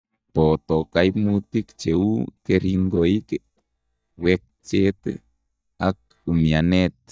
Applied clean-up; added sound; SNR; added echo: neural mask model DeepFilterNet 3.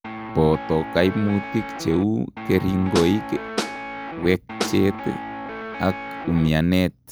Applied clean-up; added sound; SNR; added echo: none; Guitar + Snare drum; 9 dB; none.